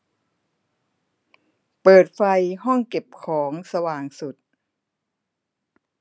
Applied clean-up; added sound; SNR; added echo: none; none; none; none.